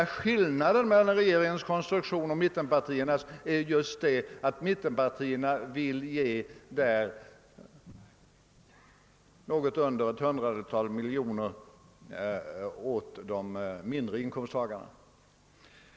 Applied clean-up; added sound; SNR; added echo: none; none; none; none.